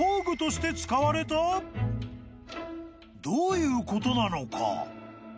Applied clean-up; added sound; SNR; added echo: none; none; none; none.